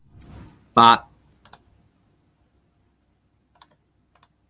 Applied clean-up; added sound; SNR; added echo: none; none; none; none.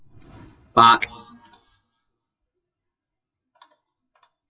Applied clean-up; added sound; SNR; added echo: classical method WPE with log-MMSE.